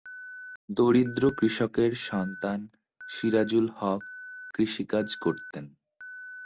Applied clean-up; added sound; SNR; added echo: none; Alarm; 17 dB; none.